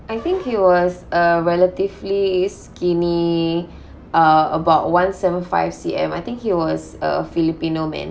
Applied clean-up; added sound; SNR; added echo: none; none; none; none.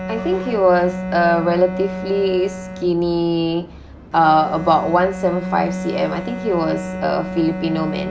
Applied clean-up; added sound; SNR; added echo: none; Bowed string instrument; 8 dB; none.